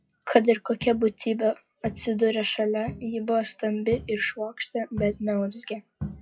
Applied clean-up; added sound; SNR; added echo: classical method WPE with log-MMSE.